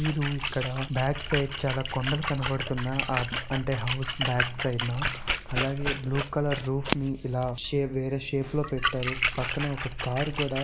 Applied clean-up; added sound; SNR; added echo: none; Splash, splatter; 3 dB; none.